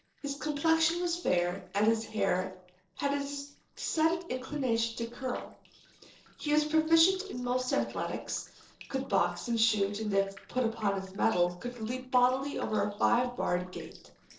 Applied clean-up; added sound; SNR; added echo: neural separator model SepFormer DNS4.